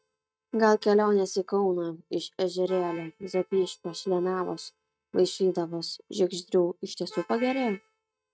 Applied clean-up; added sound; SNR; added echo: neural mask model RNNoise.